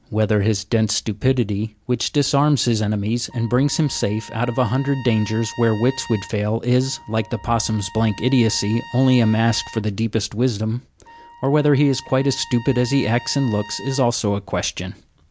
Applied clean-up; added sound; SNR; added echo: none; Trumpet; 19 dB; none.